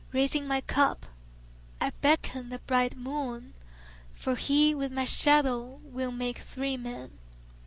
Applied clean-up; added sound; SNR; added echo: none; none; none; none.